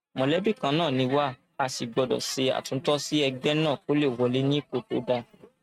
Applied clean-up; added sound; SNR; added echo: neural mask model RNNoise.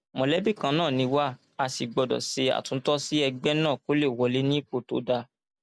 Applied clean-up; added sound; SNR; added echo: none; none; none; none.